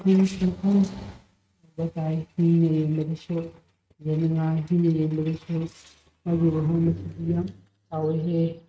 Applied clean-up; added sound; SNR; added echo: neural mask model RNNoise.